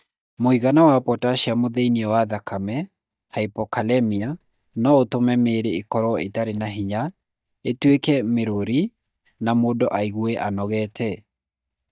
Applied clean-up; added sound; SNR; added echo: neural mask model DeepFilterNet 3.